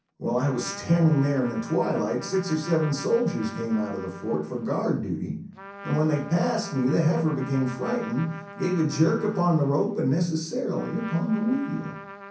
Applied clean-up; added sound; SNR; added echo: none; Trumpet; 16 dB; reverberation time 0.6 s.